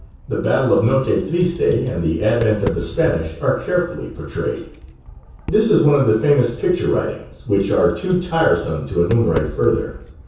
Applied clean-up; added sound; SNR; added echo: none; Tap; 14 dB; reverberation time 0.6 s.